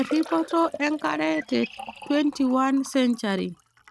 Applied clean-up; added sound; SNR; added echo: neural mask model RNNoise.